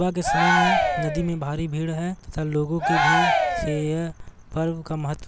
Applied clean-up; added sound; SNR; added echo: none; Cheering; -1 dB; none.